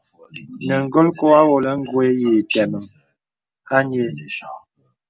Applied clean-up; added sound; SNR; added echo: none; none; none; none.